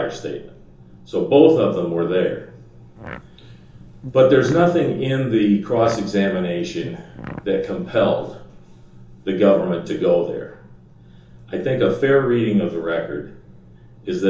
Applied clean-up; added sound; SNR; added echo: none; Fart; 17 dB; reverberation time 1.2 s.